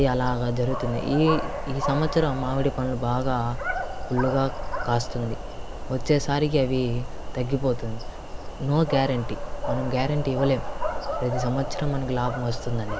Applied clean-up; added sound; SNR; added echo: none; Dog; 3 dB; none.